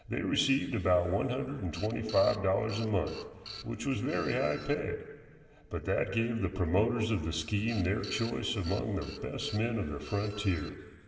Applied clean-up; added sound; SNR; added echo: none; Printer; 16 dB; reverberation time 2.4 s.